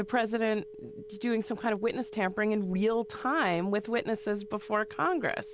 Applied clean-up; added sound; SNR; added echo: none; Telephone; 16 dB; none.